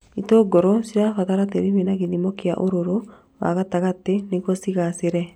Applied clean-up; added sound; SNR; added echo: none; none; none; none.